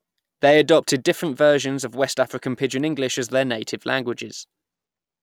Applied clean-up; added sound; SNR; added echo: none; none; none; none.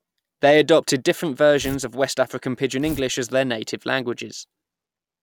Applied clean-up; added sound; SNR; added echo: none; Tearing; 16 dB; none.